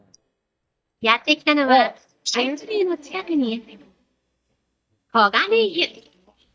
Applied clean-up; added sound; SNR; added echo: neural mask model DeepFilterNet 3.